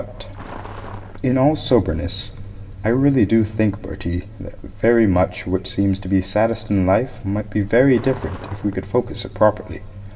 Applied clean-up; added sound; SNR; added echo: none; Truck; 18 dB; reverberation time 1.5 s.